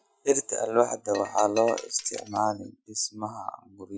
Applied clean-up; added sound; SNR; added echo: classical method Wiener filter.